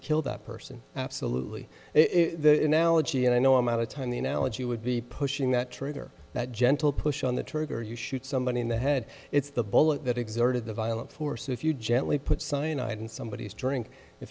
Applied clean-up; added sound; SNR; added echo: none; none; none; none.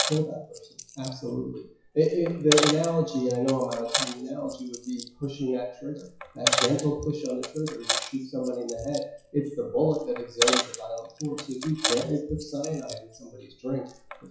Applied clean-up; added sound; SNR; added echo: classical method WPE with log-MMSE.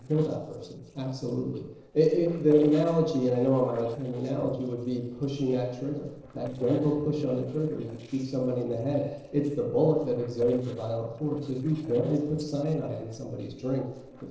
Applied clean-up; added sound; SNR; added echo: neural separator model SepFormer DNS4.